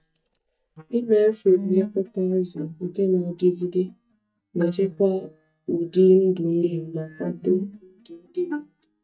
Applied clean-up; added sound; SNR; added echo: neural mask model DeepFilterNet 3.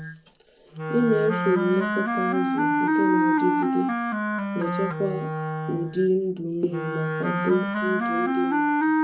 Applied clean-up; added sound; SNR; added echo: none; Wind instrument, woodwind instrument; -2 dB; reverberation time 0.4 s.